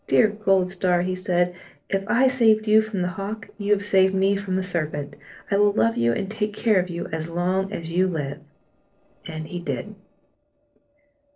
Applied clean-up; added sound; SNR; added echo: neural separator model SepFormer DNS4.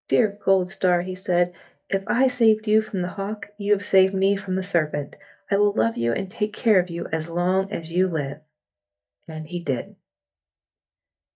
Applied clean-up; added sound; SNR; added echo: neural mask model DeepFilterNet 3.